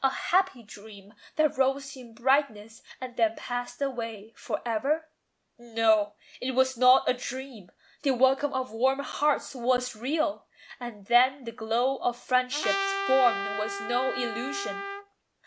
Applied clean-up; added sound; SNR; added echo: none; Trumpet; 5 dB; none.